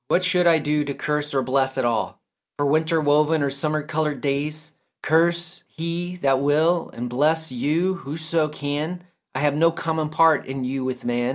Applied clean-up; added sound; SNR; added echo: none; none; none; none.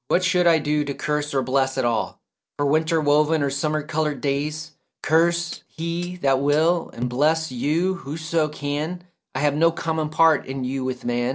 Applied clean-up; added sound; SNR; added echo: neural separator model SepFormer DNS4.